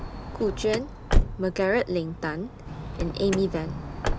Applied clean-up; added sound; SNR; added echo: none; Car; 0 dB; none.